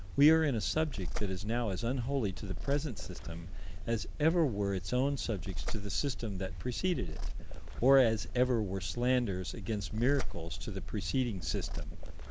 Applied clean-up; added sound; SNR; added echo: none; Purr; 1 dB; none.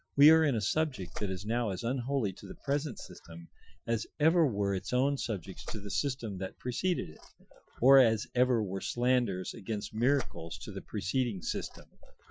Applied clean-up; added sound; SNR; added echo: classical method Wiener filter.